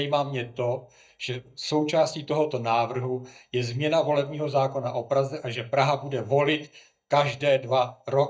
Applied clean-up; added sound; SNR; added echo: neural mask model DeepFilterNet 3.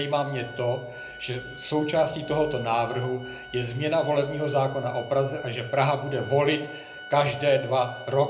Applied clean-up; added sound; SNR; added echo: none; Organ; 17 dB; reverberation time 0.4 s.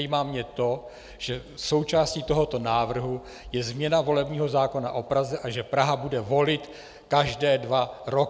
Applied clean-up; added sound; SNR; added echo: none; none; none; none.